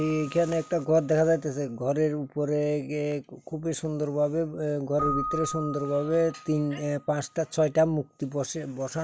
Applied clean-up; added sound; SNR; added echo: none; Keyboard (musical); 14 dB; none.